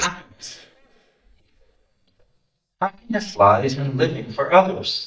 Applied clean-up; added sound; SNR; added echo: neural mask model DeepFilterNet 3.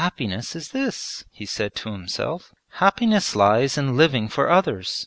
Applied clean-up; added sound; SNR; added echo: none; none; none; none.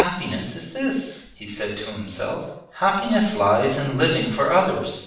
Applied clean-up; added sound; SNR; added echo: none; Writing; 13 dB; reverberation time 0.7 s.